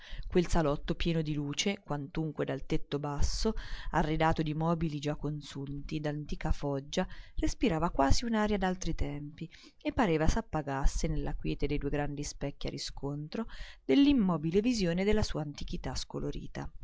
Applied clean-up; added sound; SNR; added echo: none; Insect; 11 dB; none.